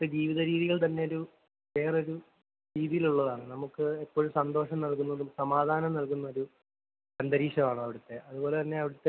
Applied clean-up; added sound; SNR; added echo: none; none; none; none.